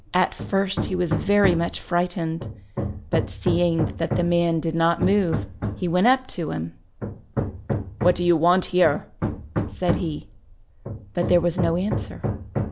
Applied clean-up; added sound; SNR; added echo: none; Hammer; 5 dB; none.